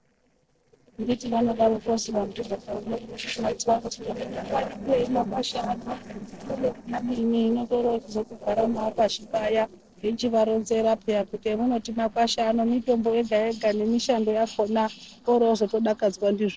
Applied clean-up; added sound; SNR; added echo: neural separator model SepFormer DNS4.